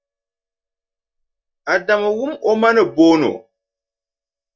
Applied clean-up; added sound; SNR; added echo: neural mask model DeepFilterNet 3.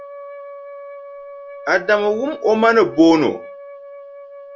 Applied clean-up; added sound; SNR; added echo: none; Wind instrument, woodwind instrument; 16 dB; reverberation time 0.2 s.